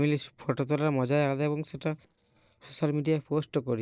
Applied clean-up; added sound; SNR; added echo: neural separator model SepFormer DNS4.